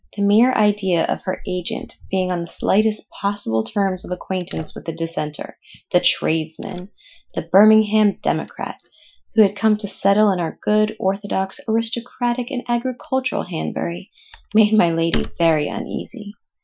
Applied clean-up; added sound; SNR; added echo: classical method Wiener filter.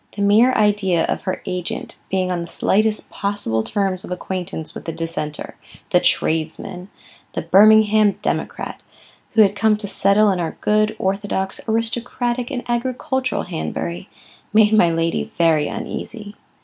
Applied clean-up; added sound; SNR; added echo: none; none; none; none.